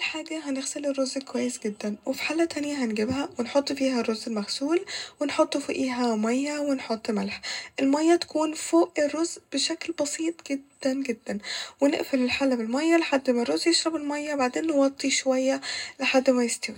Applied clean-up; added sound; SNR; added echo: none; none; none; reverberation time 0.2 s.